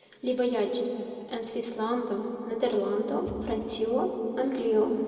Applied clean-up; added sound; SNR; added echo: none; Bass drum / Thump, thud; 18 dB; reverberation time 2.3 s.